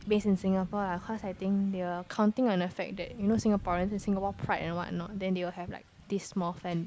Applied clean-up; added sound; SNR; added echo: none; Thunder / Rain; 18 dB; none.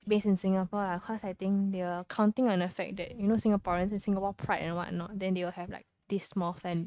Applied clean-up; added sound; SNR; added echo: neural mask model RNNoise.